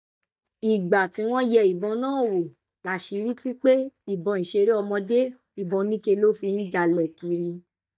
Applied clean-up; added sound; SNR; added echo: neural mask model DeepFilterNet 3.